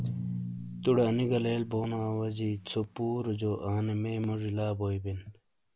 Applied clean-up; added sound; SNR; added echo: none; Drum; 11 dB; none.